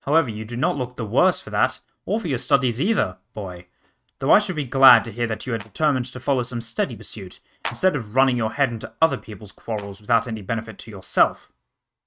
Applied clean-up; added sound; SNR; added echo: neural mask model RNNoise.